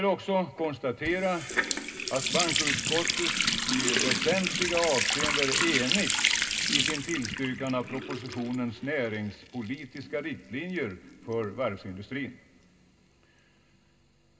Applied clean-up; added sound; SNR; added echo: none; Water tap, faucet; -1 dB; reverberation time 0.2 s.